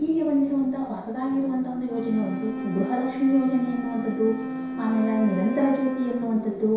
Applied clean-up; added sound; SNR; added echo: none; Wind instrument, woodwind instrument; 8 dB; reverberation time 0.7 s.